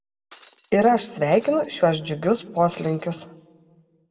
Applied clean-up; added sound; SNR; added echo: none; Shatter; 18 dB; reverberation time 0.8 s.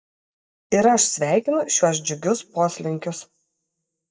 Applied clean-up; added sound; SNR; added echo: neural mask model DeepFilterNet 3.